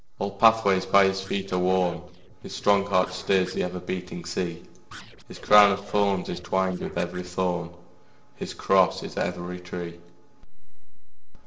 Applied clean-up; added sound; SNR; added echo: neural separator model SepFormer DNS4.